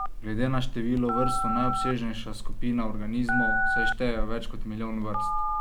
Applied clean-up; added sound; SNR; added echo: none; Telephone; -3 dB; none.